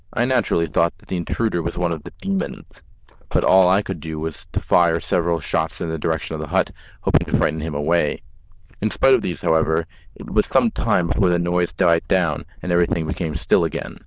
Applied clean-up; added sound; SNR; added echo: neural diffusion model UNIVERSE++.